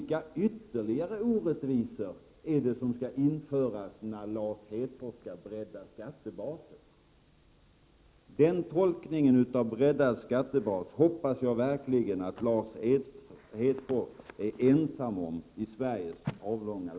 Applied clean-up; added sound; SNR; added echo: none; none; none; none.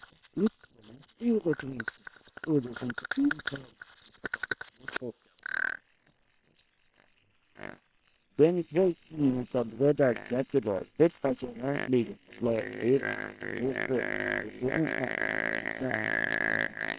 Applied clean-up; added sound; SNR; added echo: neural separator model SepFormer WHAM!.